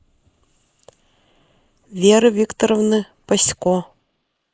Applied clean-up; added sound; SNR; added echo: neural mask model Resemble Enhance denoiser.